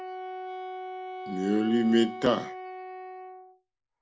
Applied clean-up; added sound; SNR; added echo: none; Wind instrument, woodwind instrument; 9 dB; none.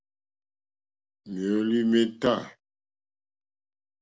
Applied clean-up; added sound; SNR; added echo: none; none; none; none.